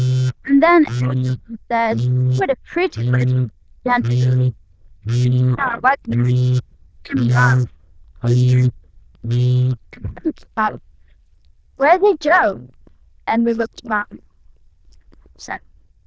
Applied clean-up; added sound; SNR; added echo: neural diffusion model UNIVERSE++.